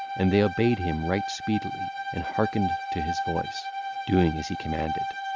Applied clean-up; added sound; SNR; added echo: none; Bowed string instrument; 4 dB; none.